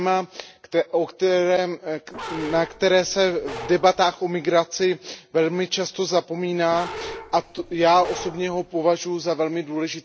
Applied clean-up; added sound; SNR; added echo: none; Bark; 13 dB; none.